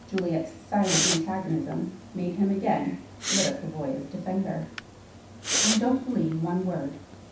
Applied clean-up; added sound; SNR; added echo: none; Respiratory sounds; 5 dB; reverberation time 0.7 s.